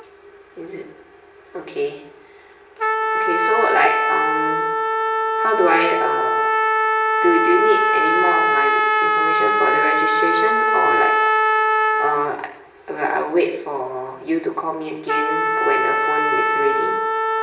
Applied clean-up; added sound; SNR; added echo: none; Trumpet; -4 dB; reverberation time 0.7 s.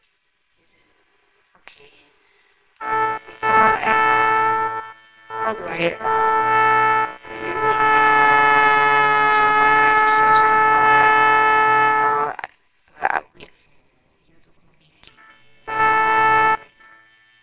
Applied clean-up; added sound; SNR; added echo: neural separator model SepFormer WHAMR!.